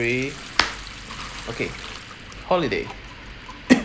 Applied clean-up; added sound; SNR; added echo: none; Sink (filling or washing) / Liquid; 15 dB; none.